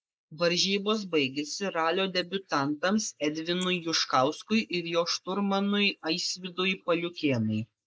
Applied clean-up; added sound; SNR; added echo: neural mask model Resemble Enhance denoiser.